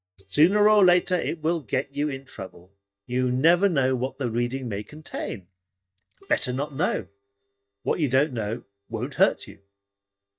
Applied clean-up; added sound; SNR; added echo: neural mask model DeepFilterNet 3.